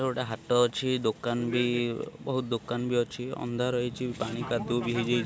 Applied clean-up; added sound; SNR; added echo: none; none; none; none.